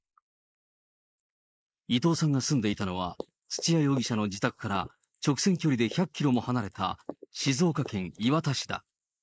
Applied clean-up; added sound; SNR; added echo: neural mask model Resemble Enhance denoiser.